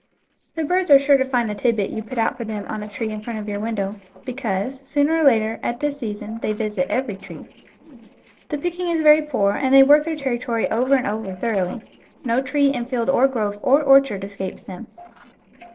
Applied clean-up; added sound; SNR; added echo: neural separator model SepFormer DNS4.